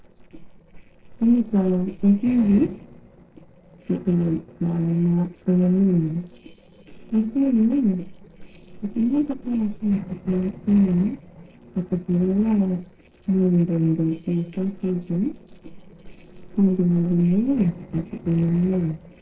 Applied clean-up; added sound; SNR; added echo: neural separator model SepFormer DNS4.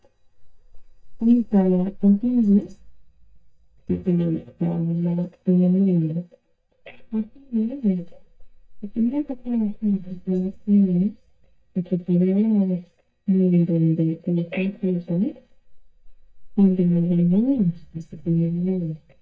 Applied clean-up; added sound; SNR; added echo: neural mask model DeepFilterNet 3.